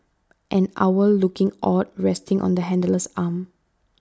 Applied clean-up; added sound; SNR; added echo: none; none; none; none.